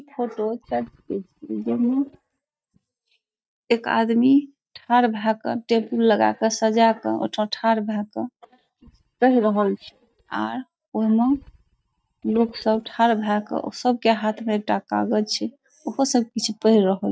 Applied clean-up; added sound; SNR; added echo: neural mask model DeepFilterNet 3.